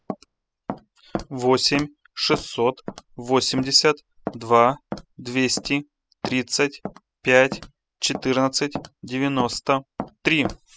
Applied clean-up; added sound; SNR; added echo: classical method spectral subtraction.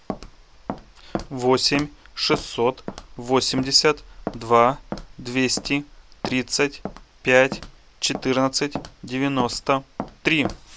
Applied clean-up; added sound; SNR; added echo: none; Walk, footsteps; 13 dB; none.